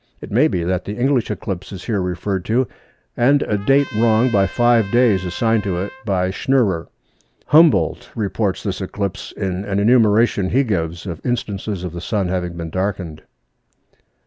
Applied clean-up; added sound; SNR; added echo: none; Trumpet; 18 dB; none.